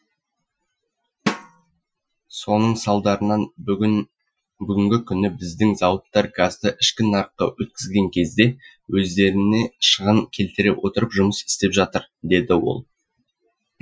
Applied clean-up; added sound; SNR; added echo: classical method Wiener filter.